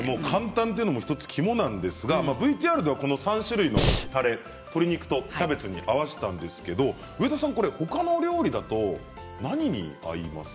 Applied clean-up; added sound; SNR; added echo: none; Breathing; -4 dB; none.